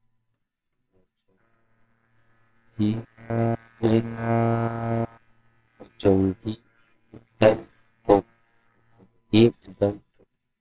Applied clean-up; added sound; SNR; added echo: neural separator model SepFormer WHAMR!.